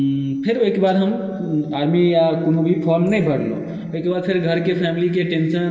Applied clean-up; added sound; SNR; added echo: neural separator model SepFormer DNS4.